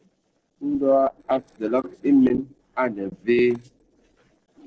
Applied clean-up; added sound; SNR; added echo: neural separator model SepFormer DNS4.